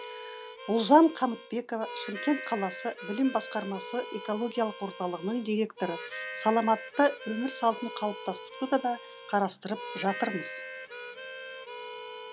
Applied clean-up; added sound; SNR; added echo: none; Harmonica; 12 dB; none.